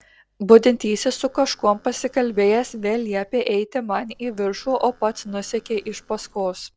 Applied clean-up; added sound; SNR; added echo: neural separator model SepFormer DNS4.